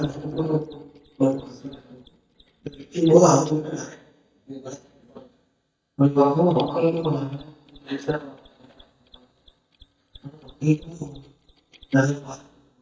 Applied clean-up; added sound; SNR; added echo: neural mask model DeepFilterNet 3.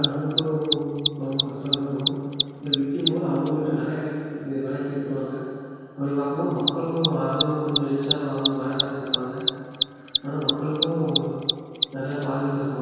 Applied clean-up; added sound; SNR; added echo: none; Mechanisms; 2 dB; reverberation time 2.2 s.